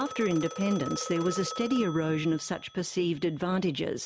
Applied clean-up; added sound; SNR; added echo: none; Telephone; 13 dB; none.